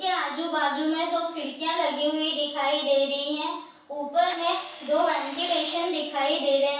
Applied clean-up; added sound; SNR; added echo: none; Camera; 16 dB; reverberation time 0.7 s.